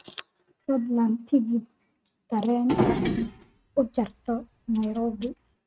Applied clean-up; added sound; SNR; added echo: neural mask model RNNoise.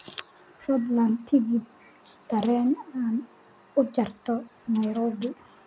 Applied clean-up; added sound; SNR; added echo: none; none; none; none.